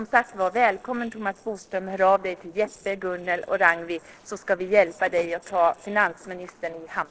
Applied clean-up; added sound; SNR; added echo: neural separator model SepFormer DNS4.